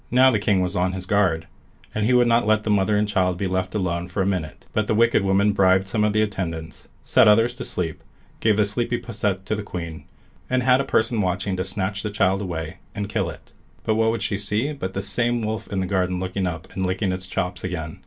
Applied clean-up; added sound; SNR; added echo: none; none; none; reverberation time 0.2 s.